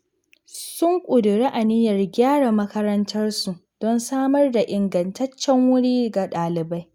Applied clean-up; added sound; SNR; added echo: none; none; none; none.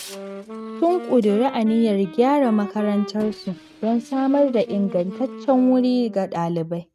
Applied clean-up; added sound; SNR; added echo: neural mask model RNNoise.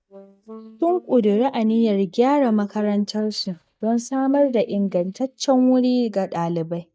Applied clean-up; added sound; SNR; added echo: neural mask model DeepFilterNet 3.